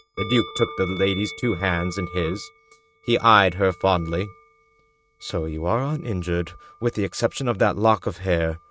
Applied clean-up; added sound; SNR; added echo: neural mask model RNNoise.